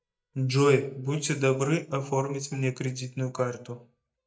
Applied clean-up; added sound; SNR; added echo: neural mask model DeepFilterNet 3.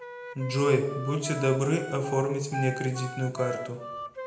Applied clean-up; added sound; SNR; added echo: none; Wind instrument, woodwind instrument; 10 dB; reverberation time 0.7 s.